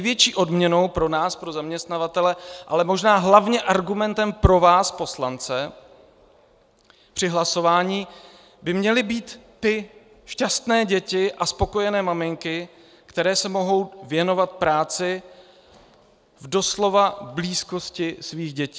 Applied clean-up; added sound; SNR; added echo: none; none; none; none.